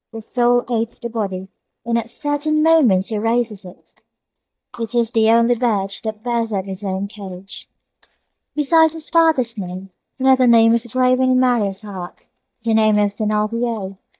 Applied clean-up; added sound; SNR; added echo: neural mask model DeepFilterNet 3.